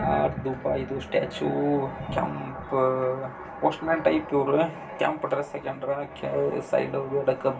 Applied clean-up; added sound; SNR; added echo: none; none; none; reverberation time 0.2 s.